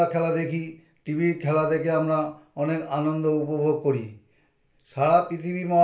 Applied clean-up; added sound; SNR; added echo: none; none; none; reverberation time 0.3 s.